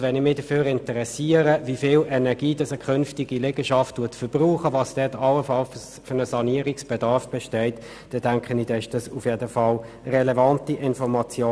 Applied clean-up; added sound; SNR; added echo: none; none; none; none.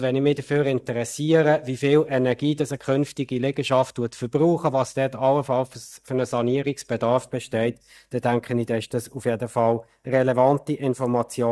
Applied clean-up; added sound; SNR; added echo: neural mask model DeepFilterNet 3.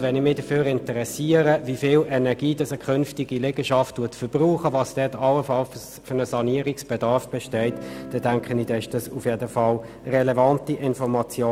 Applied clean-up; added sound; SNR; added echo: none; Guitar; 20 dB; none.